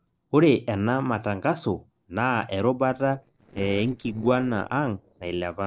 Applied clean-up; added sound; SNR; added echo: neural separator model SepFormer DNS4.